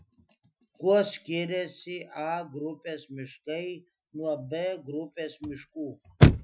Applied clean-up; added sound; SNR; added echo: classical method Wiener filter.